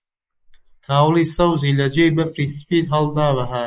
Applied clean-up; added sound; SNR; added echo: neural mask model Resemble Enhance denoiser.